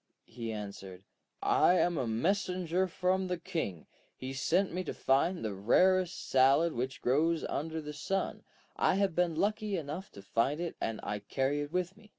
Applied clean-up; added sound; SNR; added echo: none; none; none; none.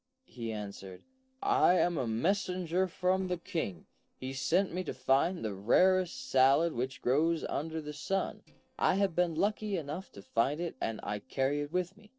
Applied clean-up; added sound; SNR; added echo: neural separator model SepFormer DNS4.